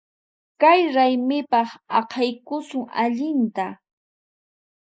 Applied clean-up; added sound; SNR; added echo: neural mask model Resemble Enhance denoiser.